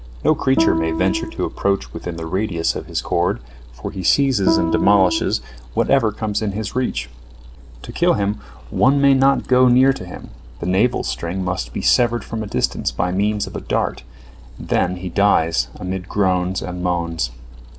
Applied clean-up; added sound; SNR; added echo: none; Guitar; 2 dB; none.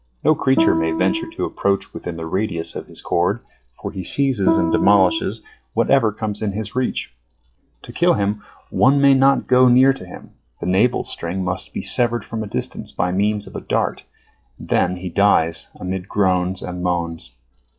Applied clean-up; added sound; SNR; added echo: classical method log-MMSE.